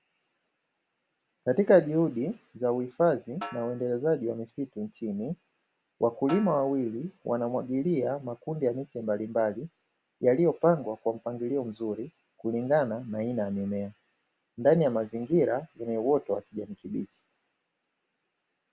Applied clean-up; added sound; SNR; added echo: none; Snare drum; 17 dB; none.